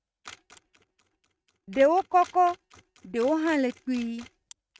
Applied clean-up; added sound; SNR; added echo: neural mask model RNNoise.